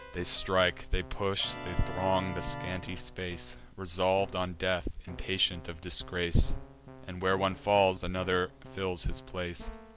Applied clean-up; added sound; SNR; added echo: none; Keyboard (musical); 15 dB; none.